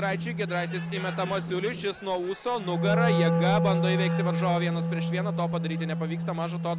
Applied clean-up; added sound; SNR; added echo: none; Wind instrument, woodwind instrument; -2 dB; none.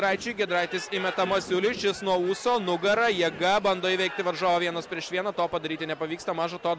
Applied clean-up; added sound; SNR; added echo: none; none; none; none.